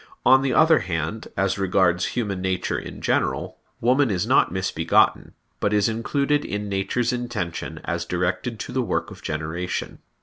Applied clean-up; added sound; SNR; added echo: none; none; none; none.